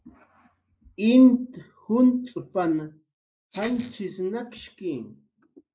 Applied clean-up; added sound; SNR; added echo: neural mask model Resemble Enhance denoiser.